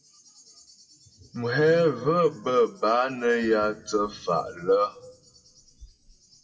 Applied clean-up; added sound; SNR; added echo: classical method WPE with log-MMSE.